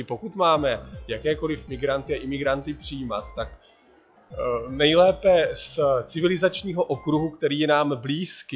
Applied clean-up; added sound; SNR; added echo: classical method log-MMSE.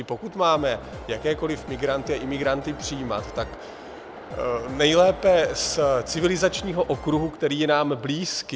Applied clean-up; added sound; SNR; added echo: none; Train + Drum kit; 14 dB; none.